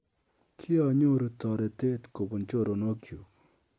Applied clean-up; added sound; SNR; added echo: none; none; none; none.